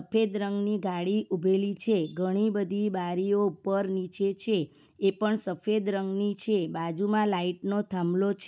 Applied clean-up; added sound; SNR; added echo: none; none; none; none.